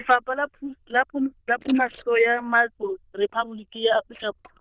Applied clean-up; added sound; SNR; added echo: neural diffusion model UNIVERSE++.